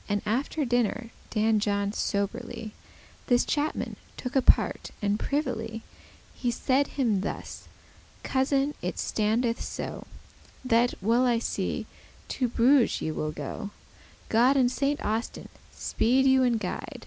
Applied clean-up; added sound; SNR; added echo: none; none; none; none.